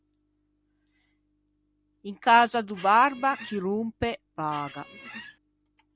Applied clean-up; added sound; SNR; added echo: none; Squeak; 16 dB; none.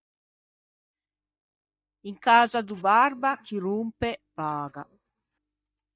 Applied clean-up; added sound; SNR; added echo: neural mask model DeepFilterNet 3.